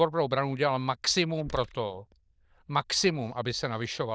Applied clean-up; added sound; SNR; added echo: neural diffusion model UNIVERSE++.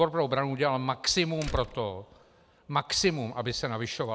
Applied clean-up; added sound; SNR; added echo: none; Slam; 13 dB; none.